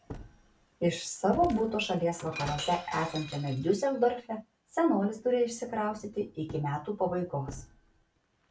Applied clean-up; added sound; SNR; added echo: none; Shatter; 16 dB; none.